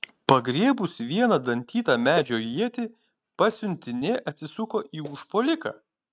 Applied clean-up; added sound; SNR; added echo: neural mask model RNNoise.